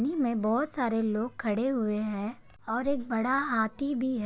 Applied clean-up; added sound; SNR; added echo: none; none; none; none.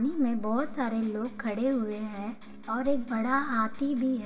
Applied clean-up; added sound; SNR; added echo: none; Electric guitar; 19 dB; reverberation time 2.8 s.